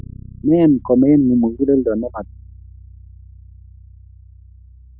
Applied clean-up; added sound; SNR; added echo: none; Bass guitar; 20 dB; none.